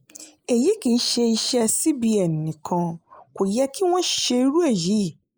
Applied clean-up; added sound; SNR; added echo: neural mask model Resemble Enhance denoiser.